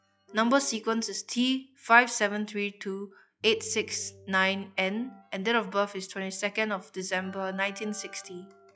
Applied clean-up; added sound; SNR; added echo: classical method log-MMSE.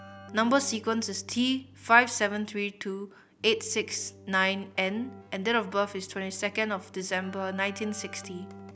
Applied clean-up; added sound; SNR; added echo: none; Keyboard (musical); 20 dB; none.